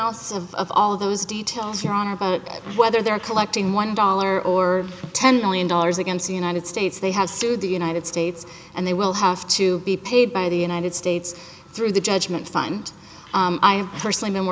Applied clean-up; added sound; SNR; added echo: none; none; none; none.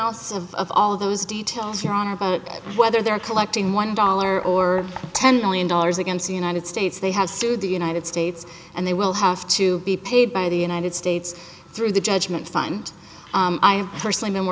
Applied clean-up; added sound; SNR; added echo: none; Knock; 19 dB; none.